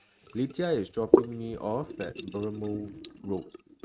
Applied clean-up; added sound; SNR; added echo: neural mask model RNNoise.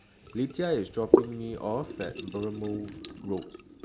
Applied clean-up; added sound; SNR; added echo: none; Trickle, dribble / Sink (filling or washing); -2 dB; none.